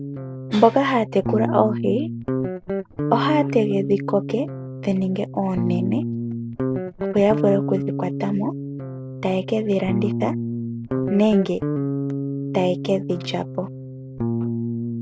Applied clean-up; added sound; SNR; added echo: none; Guitar; 3 dB; none.